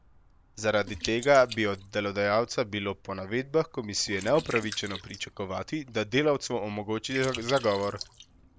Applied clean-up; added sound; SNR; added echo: none; Liquid; 16 dB; none.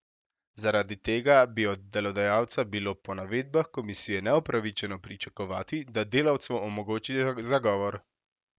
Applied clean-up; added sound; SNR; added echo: none; none; none; none.